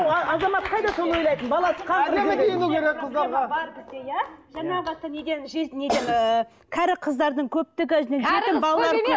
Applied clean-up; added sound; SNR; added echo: none; none; none; none.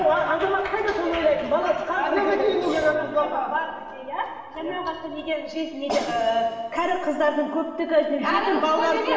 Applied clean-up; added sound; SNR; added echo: none; Burping, eructation; 14 dB; reverberation time 1.6 s.